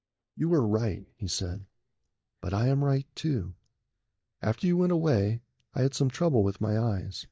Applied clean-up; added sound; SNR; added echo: neural mask model DeepFilterNet 3.